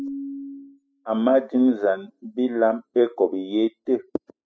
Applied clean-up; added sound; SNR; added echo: classical method spectral subtraction.